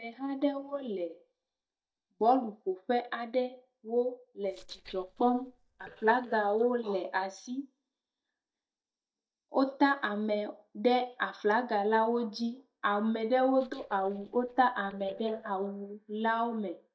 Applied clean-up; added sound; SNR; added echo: neural mask model DeepFilterNet 3.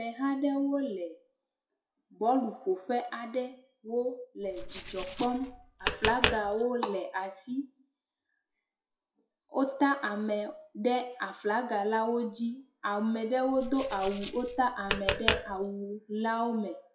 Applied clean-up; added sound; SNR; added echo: classical method WPE with log-MMSE.